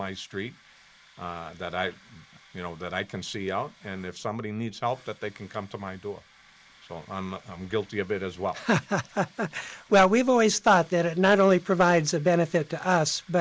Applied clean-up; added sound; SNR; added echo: neural mask model Resemble Enhance denoiser.